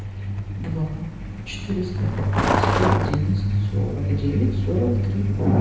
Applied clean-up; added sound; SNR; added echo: none; Truck; -4 dB; reverberation time 0.9 s.